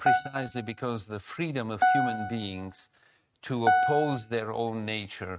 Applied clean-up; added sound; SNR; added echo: neural mask model RNNoise.